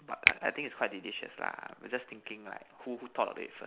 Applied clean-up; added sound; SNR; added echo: none; Finger snapping; -2 dB; none.